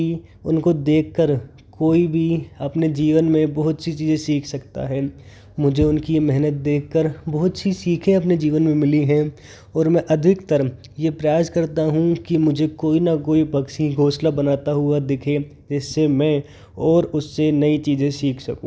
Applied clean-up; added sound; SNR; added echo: none; none; none; none.